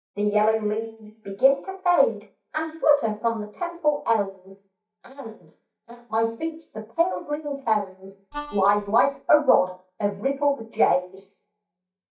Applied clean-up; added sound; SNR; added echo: neural mask model DeepFilterNet 3.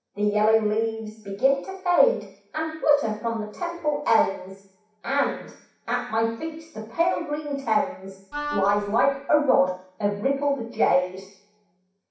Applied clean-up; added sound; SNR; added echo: none; Wind instrument, woodwind instrument; 9 dB; reverberation time 0.6 s.